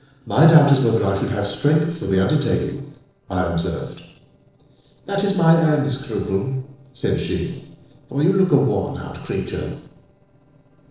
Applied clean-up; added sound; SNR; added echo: neural separator model SepFormer DNS4.